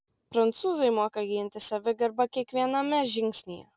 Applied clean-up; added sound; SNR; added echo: none; none; none; none.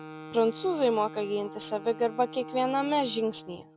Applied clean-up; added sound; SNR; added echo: none; Wind instrument, woodwind instrument; 15 dB; none.